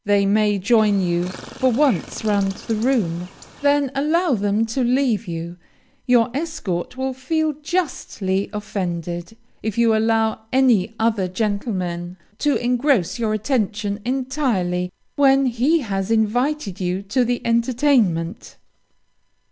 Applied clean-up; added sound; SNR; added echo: none; Chirp, tweet; 18 dB; none.